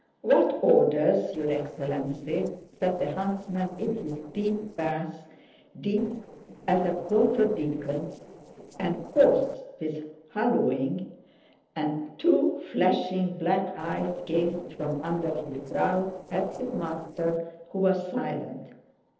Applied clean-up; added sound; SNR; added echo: neural separator model SepFormer DNS4.